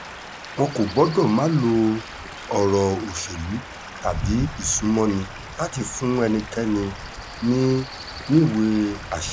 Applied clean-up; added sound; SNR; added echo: none; Stream / Liquid + Stream / Chirp, tweet / Wind; 12 dB; none.